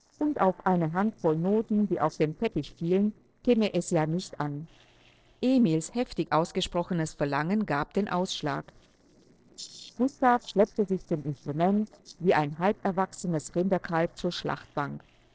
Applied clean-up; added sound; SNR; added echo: neural separator model SepFormer DNS4.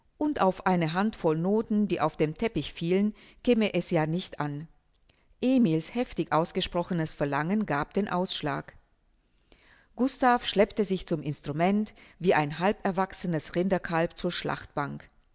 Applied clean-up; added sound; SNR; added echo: none; none; none; none.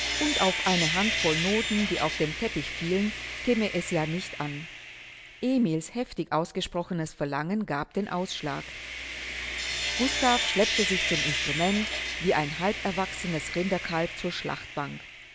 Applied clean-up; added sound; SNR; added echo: none; Sawing; 3 dB; none.